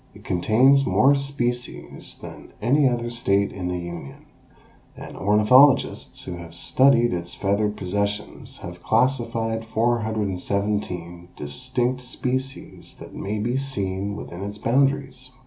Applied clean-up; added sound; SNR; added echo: none; none; none; none.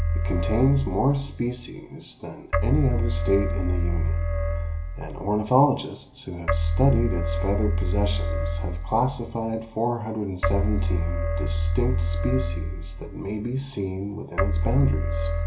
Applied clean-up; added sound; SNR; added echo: none; Keyboard (musical); -1 dB; reverberation time 0.7 s.